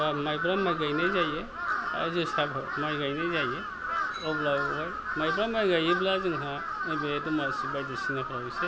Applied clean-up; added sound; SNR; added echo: none; Crow; 2 dB; none.